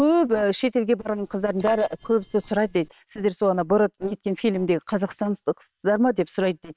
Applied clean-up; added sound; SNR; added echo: neural separator model SepFormer WHAM!.